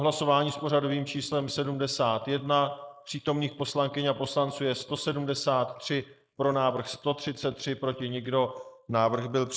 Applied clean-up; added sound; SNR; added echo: neural mask model Resemble Enhance denoiser.